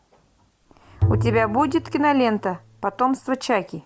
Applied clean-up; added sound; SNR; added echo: none; Bowed string instrument; 5 dB; none.